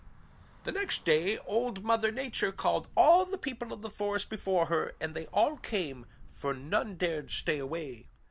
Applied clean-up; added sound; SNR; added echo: none; Traffic noise, roadway noise / Bus; 20 dB; none.